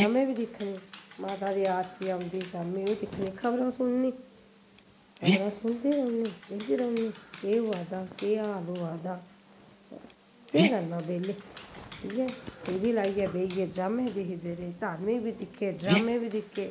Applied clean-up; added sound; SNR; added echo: none; Dog; 7 dB; none.